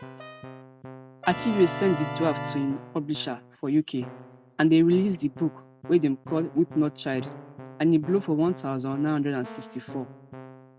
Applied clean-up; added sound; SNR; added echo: none; Keyboard (musical); 13 dB; none.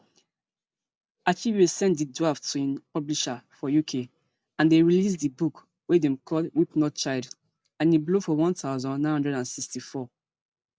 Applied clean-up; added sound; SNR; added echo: none; none; none; none.